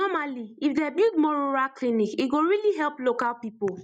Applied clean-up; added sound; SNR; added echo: none; none; none; none.